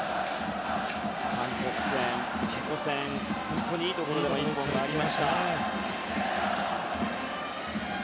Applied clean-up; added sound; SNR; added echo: none; none; none; none.